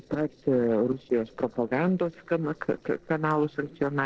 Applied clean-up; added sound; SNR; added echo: neural separator model SepFormer DNS4.